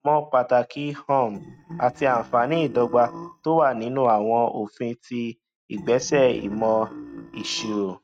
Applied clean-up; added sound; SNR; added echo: neural mask model RNNoise.